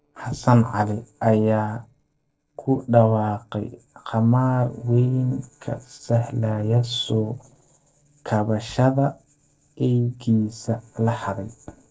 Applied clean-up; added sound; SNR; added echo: neural separator model SepFormer DNS4.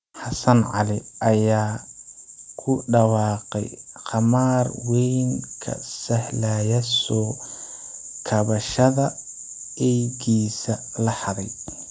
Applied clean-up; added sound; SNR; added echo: none; none; none; none.